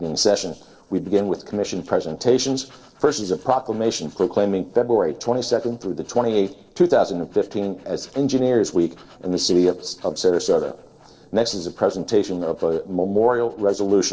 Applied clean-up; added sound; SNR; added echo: neural separator model SepFormer DNS4.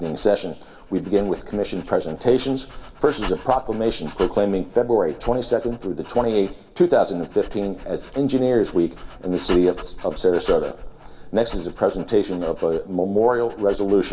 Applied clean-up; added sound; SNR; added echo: none; Dog; 14 dB; reverberation time 2.3 s.